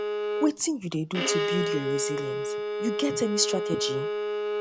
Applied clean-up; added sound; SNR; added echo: none; Bowed string instrument; -1 dB; none.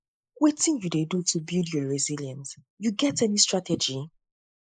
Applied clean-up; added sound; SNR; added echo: neural mask model Resemble Enhance denoiser.